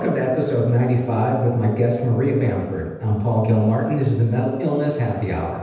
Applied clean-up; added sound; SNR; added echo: none; none; none; reverberation time 1.1 s.